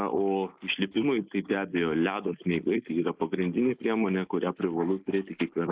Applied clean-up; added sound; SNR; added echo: neural mask model Resemble Enhance denoiser.